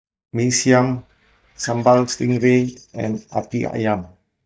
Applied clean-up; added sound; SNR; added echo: neural mask model DeepFilterNet 3.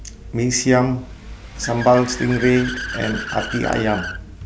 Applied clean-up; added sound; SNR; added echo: none; Accelerating, revving, vroom / Car; 12 dB; none.